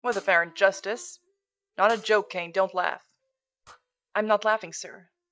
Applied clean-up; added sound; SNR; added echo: neural mask model DeepFilterNet 3.